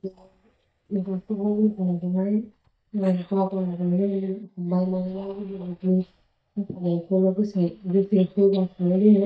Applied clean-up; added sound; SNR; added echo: neural mask model DeepFilterNet 3.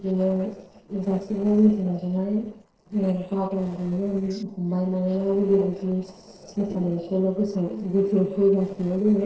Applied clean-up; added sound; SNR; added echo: neural separator model SepFormer DNS4.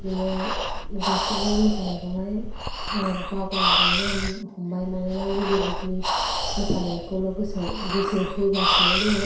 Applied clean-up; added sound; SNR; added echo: none; Breathing; -1 dB; reverberation time 0.7 s.